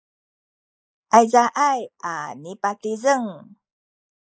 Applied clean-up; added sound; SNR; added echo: neural mask model Resemble Enhance denoiser.